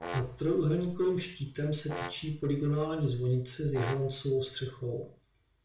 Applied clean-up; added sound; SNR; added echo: none; Brass instrument; 15 dB; reverberation time 0.4 s.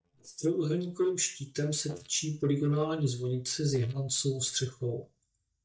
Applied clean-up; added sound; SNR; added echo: neural mask model DeepFilterNet 3.